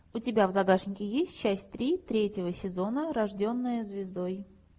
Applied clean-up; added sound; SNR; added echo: none; none; none; none.